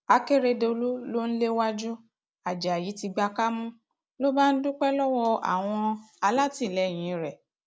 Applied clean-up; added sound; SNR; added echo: none; none; none; none.